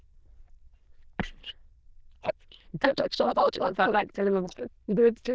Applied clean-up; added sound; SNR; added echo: neural diffusion model UNIVERSE++.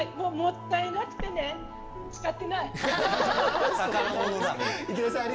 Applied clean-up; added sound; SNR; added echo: none; Explosion; 18 dB; none.